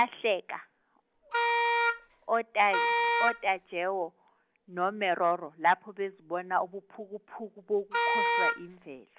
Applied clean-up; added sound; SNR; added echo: none; Wind instrument, woodwind instrument; -3 dB; none.